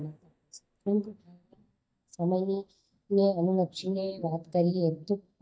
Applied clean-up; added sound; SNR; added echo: neural mask model DeepFilterNet 3.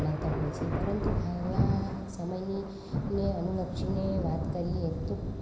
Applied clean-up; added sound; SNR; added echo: none; Thunder; -2 dB; reverberation time 0.5 s.